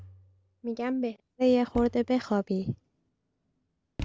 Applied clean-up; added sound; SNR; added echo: none; Thump, thud; 16 dB; none.